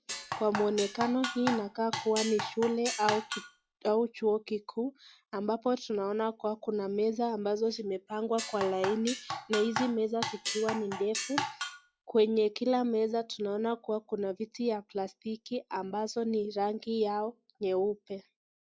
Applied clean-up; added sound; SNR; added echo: classical method log-MMSE.